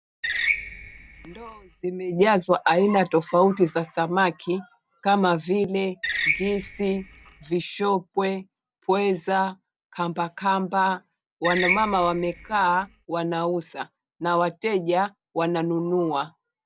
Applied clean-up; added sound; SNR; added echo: none; Screech; 6 dB; none.